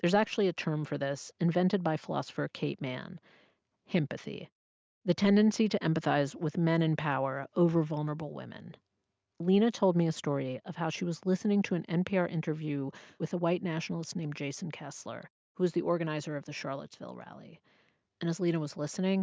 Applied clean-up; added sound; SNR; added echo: none; none; none; none.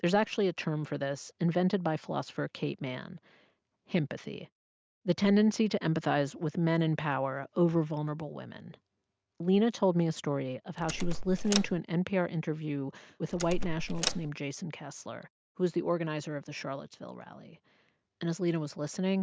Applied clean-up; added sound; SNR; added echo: none; Door; 1 dB; none.